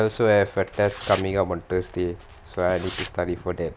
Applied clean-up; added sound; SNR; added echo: none; Tearing; 14 dB; none.